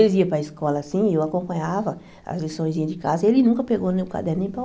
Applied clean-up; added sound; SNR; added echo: none; none; none; none.